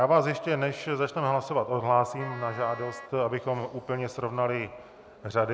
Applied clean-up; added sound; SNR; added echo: none; Wind instrument, woodwind instrument; 15 dB; none.